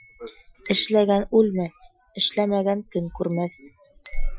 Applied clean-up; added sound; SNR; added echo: classical method Wiener filter.